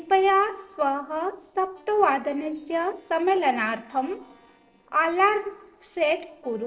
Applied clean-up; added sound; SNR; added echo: neural separator model SepFormer DNS4.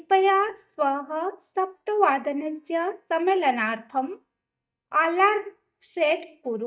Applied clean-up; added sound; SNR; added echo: neural mask model DeepFilterNet 3.